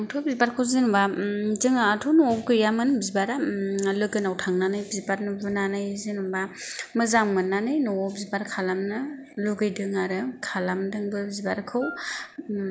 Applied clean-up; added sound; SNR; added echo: none; Wind instrument, woodwind instrument; 15 dB; none.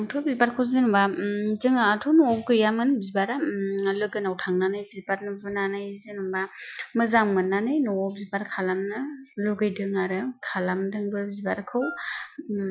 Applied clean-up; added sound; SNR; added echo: classical method Wiener filter.